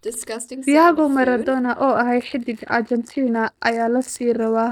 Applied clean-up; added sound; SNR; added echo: neural mask model DeepFilterNet 3.